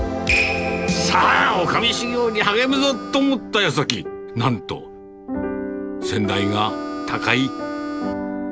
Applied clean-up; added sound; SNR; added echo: none; Harmonica; 15 dB; none.